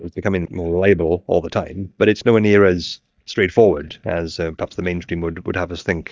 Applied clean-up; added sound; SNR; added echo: neural mask model DeepFilterNet 3.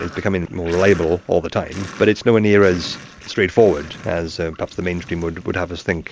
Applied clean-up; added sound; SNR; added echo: none; Sink (filling or washing); 19 dB; none.